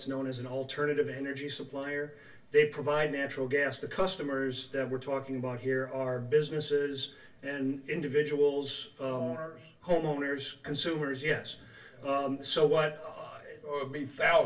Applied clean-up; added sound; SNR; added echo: none; none; none; reverberation time 0.2 s.